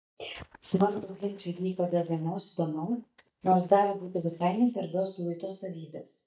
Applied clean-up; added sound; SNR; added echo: neural mask model DeepFilterNet 3.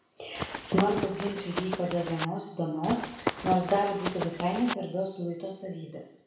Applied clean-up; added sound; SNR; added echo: none; Run; 4 dB; reverberation time 0.7 s.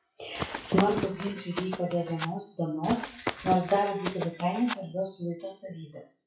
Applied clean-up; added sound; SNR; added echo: classical method WPE with log-MMSE.